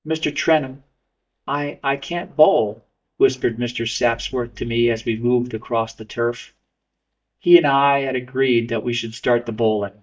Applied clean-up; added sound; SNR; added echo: neural mask model DeepFilterNet 3.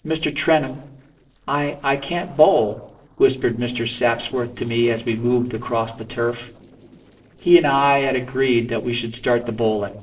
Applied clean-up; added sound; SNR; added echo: neural separator model SepFormer DNS4.